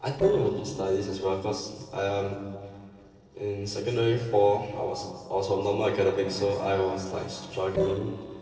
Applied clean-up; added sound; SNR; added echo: neural separator model SepFormer DNS4.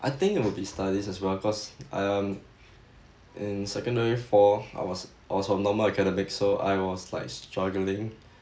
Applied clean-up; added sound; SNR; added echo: none; none; none; none.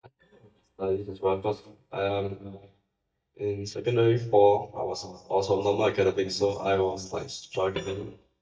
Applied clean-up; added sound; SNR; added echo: neural mask model DeepFilterNet 3.